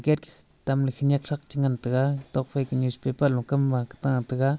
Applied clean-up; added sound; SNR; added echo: none; none; none; none.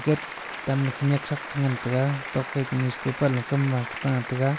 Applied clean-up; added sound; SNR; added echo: none; Applause; 10 dB; none.